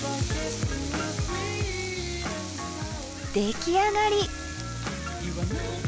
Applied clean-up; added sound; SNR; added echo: none; Chicken, rooster; 17 dB; none.